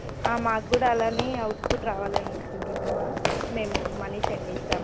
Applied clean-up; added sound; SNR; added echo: none; Squeak / Walk, footsteps + Livestock, farm animals, working animals; 0 dB; none.